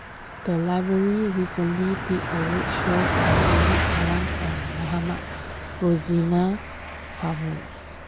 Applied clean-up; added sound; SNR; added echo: none; Car passing by; 1 dB; none.